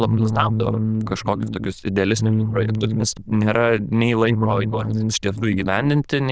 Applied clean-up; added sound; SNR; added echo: neural diffusion model UNIVERSE++.